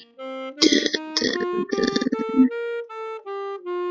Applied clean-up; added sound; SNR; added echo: classical method log-MMSE.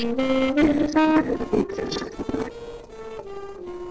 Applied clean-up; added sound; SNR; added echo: neural separator model SepFormer DNS4.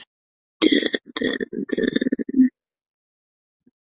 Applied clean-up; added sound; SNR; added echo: none; none; none; none.